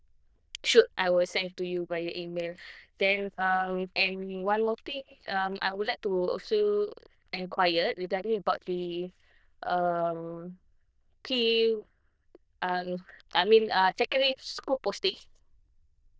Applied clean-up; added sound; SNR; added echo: neural diffusion model UNIVERSE++.